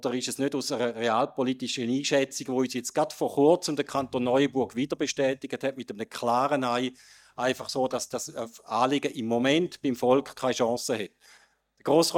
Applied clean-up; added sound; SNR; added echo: neural mask model DeepFilterNet 3.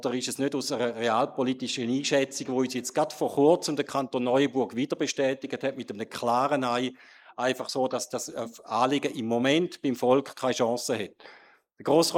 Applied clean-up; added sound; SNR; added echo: neural mask model Resemble Enhance denoiser.